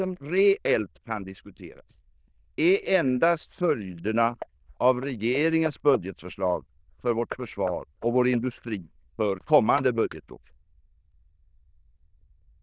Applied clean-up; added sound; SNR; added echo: neural diffusion model UNIVERSE++.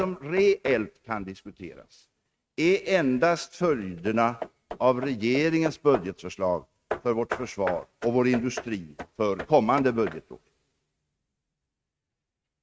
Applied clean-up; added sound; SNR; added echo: neural mask model RNNoise.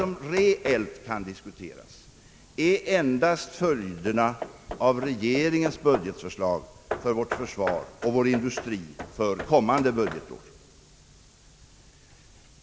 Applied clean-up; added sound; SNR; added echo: none; Hammer / Wood; 13 dB; none.